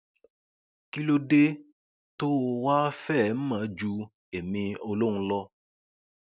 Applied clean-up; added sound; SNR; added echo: none; none; none; none.